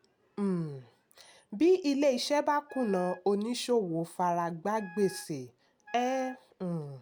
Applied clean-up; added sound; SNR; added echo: none; Wind instrument, woodwind instrument; 20 dB; none.